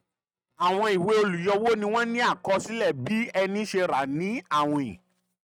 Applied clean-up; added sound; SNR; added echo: neural mask model RNNoise.